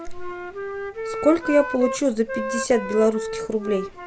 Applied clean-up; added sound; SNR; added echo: none; Wind instrument, woodwind instrument; 8 dB; none.